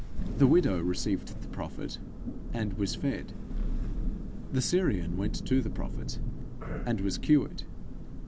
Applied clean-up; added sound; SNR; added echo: none; Thunder; 2 dB; none.